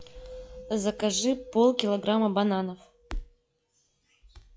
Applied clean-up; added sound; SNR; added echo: classical method log-MMSE.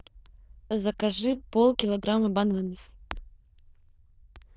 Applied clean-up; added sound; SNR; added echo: neural diffusion model UNIVERSE++.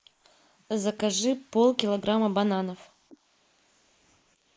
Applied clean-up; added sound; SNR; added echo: neural mask model Resemble Enhance denoiser.